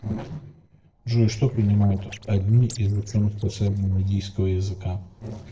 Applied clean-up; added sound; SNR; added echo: neural separator model SepFormer DNS4.